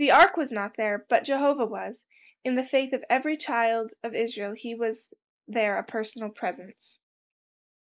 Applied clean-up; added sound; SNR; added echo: neural mask model Resemble Enhance denoiser.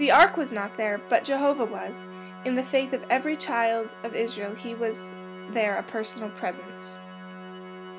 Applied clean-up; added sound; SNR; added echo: none; Organ; 15 dB; none.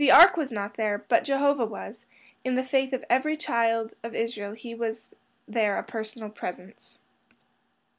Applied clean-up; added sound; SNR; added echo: none; none; none; none.